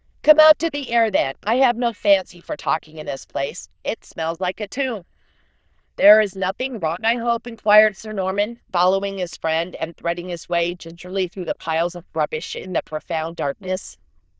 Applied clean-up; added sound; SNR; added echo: neural diffusion model UNIVERSE++.